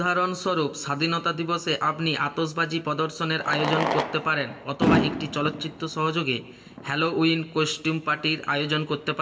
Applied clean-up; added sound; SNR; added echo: none; Fireworks; 6 dB; reverberation time 1.3 s.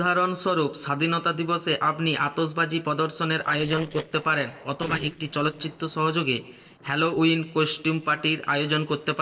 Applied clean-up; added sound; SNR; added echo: neural separator model SepFormer DNS4.